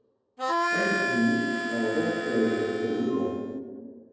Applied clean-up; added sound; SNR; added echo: none; Harmonica; 1 dB; reverberation time 2.2 s.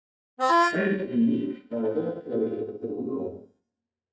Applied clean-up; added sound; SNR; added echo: neural mask model DeepFilterNet 3.